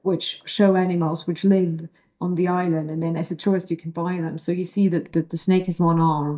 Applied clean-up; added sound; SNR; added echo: neural mask model DeepFilterNet 3.